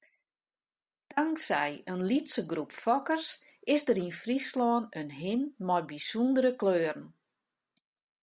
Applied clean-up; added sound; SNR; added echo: none; none; none; none.